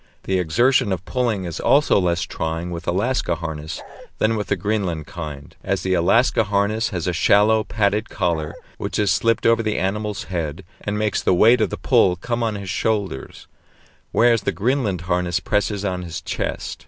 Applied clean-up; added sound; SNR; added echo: none; Bark; 17 dB; none.